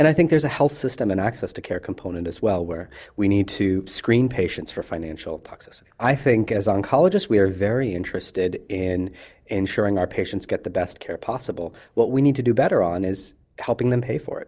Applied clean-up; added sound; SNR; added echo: none; none; none; none.